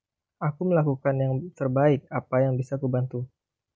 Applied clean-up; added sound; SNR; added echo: none; none; none; none.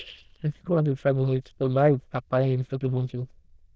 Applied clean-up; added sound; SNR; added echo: neural diffusion model UNIVERSE++.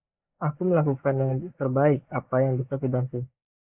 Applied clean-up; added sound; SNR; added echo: neural mask model Resemble Enhance denoiser.